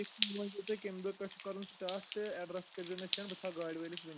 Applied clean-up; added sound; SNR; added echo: none; Drip; -4 dB; none.